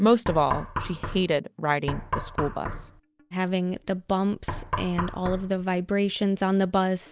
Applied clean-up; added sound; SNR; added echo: none; Knock; 6 dB; none.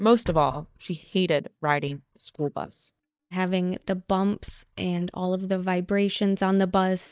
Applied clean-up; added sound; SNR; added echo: neural mask model DeepFilterNet 3.